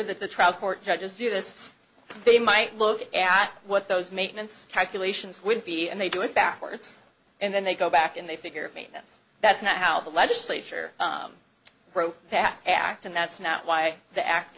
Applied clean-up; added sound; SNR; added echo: none; none; none; none.